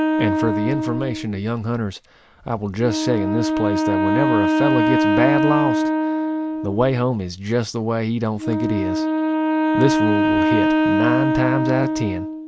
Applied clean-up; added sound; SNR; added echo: none; Wind instrument, woodwind instrument; -3 dB; none.